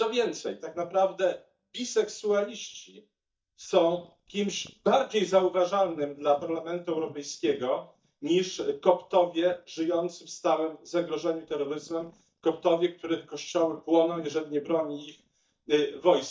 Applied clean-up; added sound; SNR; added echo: neural mask model DeepFilterNet 3.